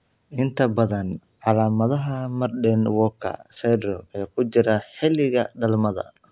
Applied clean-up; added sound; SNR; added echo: none; none; none; none.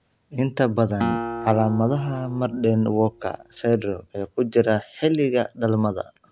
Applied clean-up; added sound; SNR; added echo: none; Acoustic guitar; 10 dB; none.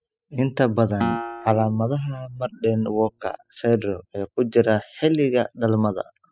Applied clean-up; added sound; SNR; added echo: classical method spectral subtraction.